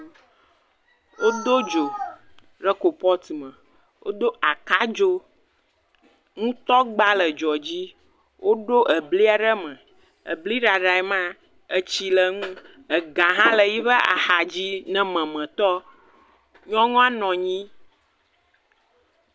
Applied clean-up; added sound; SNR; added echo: none; none; none; none.